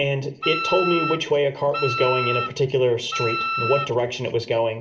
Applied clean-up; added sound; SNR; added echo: none; Wind instrument, woodwind instrument; 5 dB; reverberation time 0.9 s.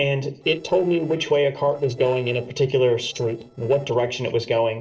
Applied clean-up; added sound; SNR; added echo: neural separator model SepFormer DNS4.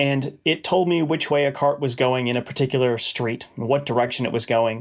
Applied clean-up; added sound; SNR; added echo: none; none; none; none.